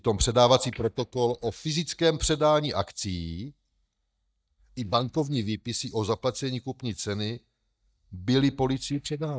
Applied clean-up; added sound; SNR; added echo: neural mask model DeepFilterNet 3.